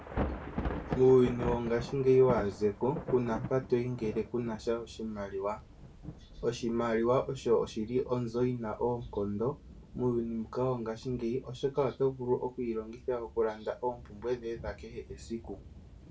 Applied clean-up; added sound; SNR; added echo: none; Thunder / Rain; 11 dB; reverberation time 0.2 s.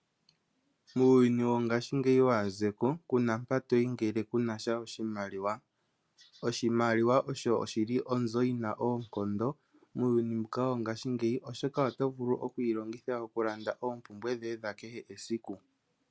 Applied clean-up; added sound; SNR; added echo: none; none; none; none.